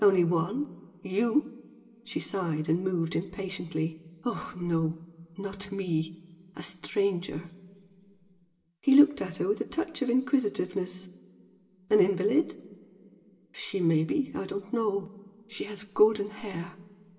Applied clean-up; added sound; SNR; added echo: none; none; none; reverberation time 2.3 s.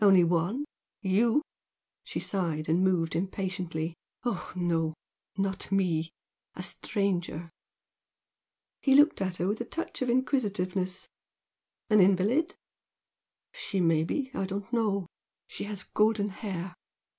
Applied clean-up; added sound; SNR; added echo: none; none; none; none.